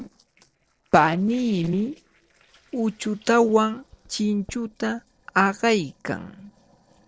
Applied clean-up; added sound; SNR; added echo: neural separator model SepFormer DNS4.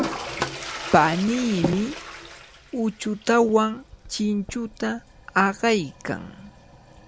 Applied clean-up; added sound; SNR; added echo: none; Toilet flush; 10 dB; none.